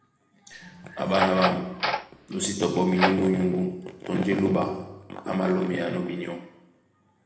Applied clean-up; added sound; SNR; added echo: none; Door; 4 dB; reverberation time 0.9 s.